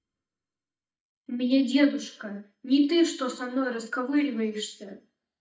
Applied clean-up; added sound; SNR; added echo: neural mask model DeepFilterNet 3.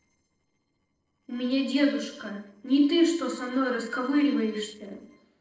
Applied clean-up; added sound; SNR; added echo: neural separator model SepFormer DNS4.